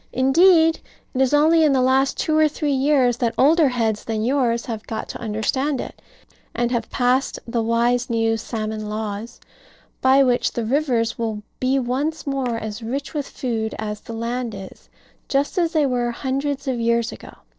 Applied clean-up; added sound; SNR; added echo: neural separator model SepFormer DNS4.